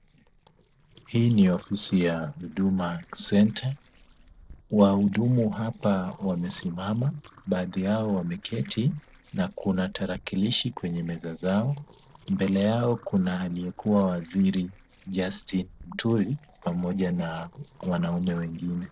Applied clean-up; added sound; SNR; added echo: neural separator model SepFormer DNS4.